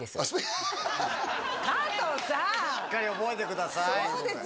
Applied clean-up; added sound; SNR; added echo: none; none; none; none.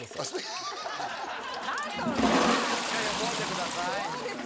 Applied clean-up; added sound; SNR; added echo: none; Toilet flush; -2 dB; none.